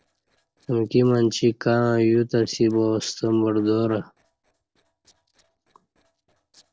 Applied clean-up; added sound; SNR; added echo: neural separator model SepFormer DNS4.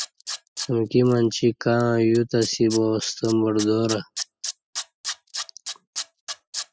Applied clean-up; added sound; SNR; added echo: classical method spectral subtraction.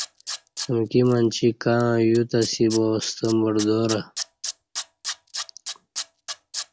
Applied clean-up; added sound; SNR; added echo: none; Tools; 12 dB; none.